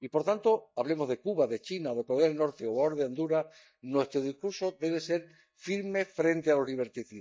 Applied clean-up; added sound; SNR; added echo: neural mask model DeepFilterNet 3.